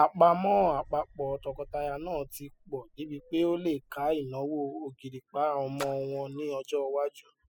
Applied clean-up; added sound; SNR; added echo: classical method spectral subtraction.